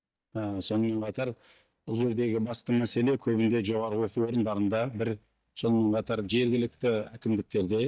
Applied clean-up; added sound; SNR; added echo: neural mask model DeepFilterNet 3.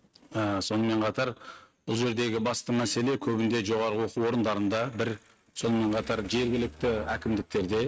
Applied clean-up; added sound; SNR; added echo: neural mask model RNNoise.